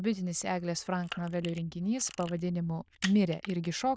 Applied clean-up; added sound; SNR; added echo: neural diffusion model UNIVERSE++.